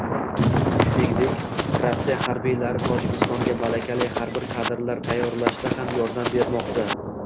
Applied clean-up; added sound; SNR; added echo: none; Thunder + Run; -2 dB; none.